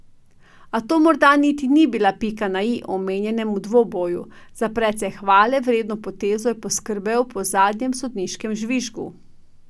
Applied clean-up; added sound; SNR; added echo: none; none; none; none.